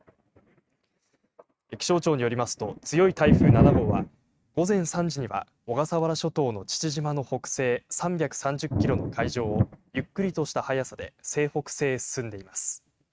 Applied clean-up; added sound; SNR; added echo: neural mask model RNNoise.